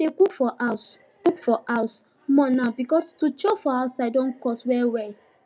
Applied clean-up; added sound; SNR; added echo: none; none; none; none.